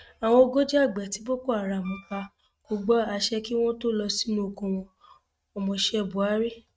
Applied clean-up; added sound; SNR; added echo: neural mask model RNNoise.